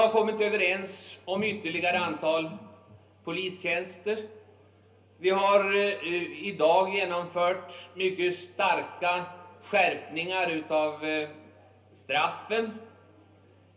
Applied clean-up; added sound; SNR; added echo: none; none; none; reverberation time 0.3 s.